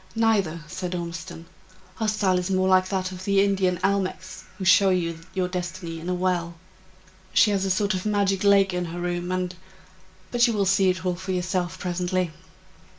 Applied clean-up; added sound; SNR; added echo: none; none; none; reverberation time 0.3 s.